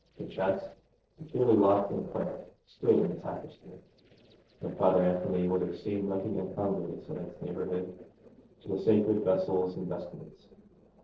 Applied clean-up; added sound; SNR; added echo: neural separator model SepFormer DNS4.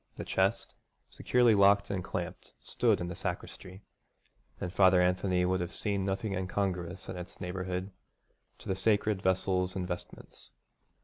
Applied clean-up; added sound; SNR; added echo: none; none; none; none.